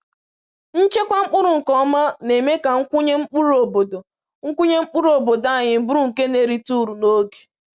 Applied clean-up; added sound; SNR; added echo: none; none; none; none.